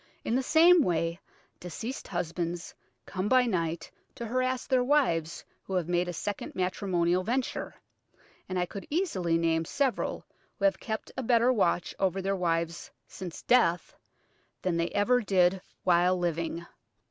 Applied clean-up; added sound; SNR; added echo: none; none; none; none.